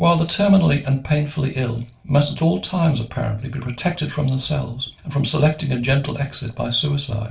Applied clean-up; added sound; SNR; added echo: none; none; none; reverberation time 0.3 s.